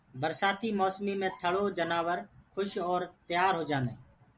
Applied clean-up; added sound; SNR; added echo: none; none; none; none.